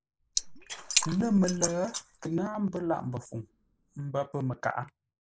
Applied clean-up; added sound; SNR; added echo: neural mask model Resemble Enhance denoiser.